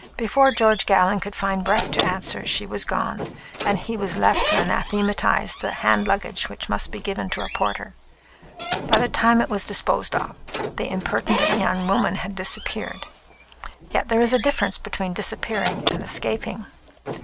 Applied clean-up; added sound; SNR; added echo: none; Squeak / Slam; 8 dB; none.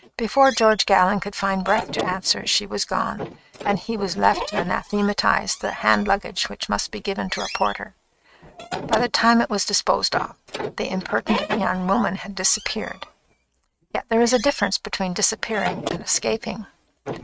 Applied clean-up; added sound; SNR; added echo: neural mask model RNNoise.